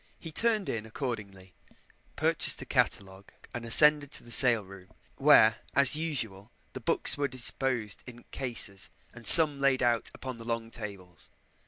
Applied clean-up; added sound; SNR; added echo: none; none; none; none.